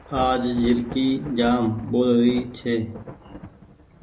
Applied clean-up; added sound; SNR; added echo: none; Thunder / Rain; 15 dB; none.